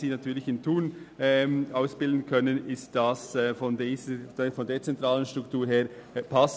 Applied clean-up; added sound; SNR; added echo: none; none; none; none.